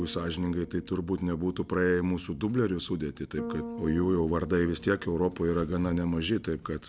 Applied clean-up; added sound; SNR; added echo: none; Bass guitar; 16 dB; none.